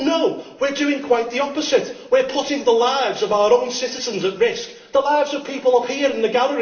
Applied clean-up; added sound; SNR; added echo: none; none; none; reverberation time 0.7 s.